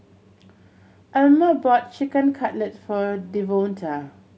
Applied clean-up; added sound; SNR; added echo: none; none; none; none.